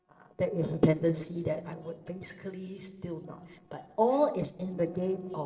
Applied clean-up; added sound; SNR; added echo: neural separator model SepFormer DNS4.